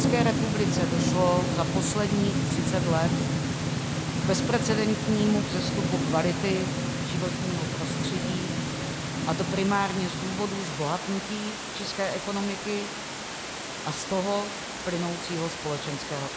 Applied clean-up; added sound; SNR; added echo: none; Drum + Water; -1 dB; none.